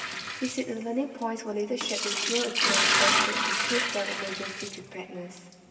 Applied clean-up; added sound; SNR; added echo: none; Liquid; -4 dB; reverberation time 2.1 s.